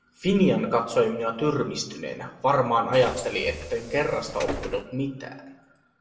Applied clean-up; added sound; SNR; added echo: none; Bus; 11 dB; reverberation time 0.8 s.